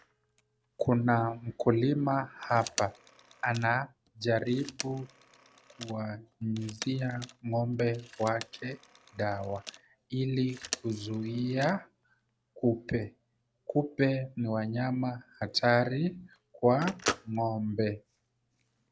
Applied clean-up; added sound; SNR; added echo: none; Telephone; 15 dB; none.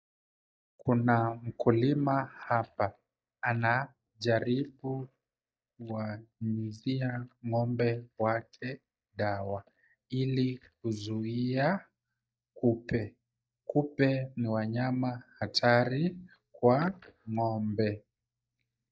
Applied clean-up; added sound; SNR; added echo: neural mask model DeepFilterNet 3.